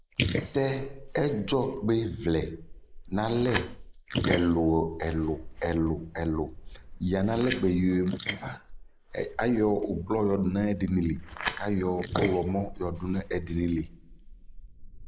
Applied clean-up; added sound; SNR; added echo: neural mask model Resemble Enhance denoiser.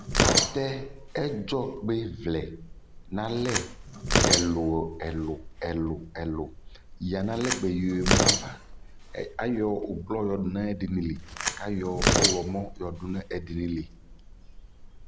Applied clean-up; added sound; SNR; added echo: none; Tearing; 0 dB; none.